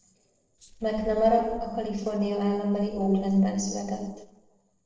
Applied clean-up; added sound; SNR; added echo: neural separator model SepFormer DNS4.